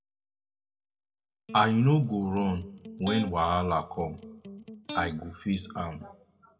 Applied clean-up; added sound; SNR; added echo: none; Electric guitar; 13 dB; reverberation time 0.3 s.